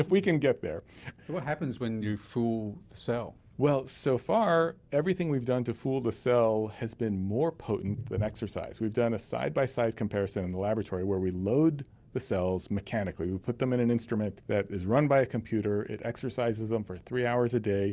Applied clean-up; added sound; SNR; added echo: none; none; none; none.